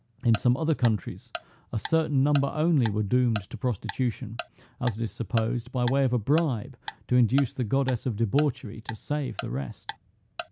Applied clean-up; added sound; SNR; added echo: none; Tick-tock; 15 dB; none.